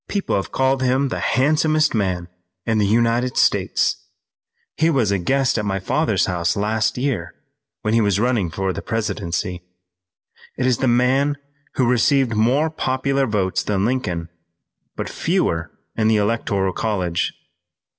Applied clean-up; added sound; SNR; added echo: none; none; none; none.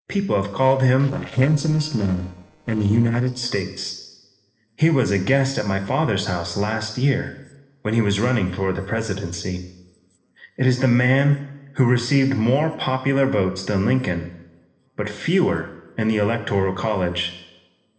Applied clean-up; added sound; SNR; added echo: neural separator model SepFormer DNS4.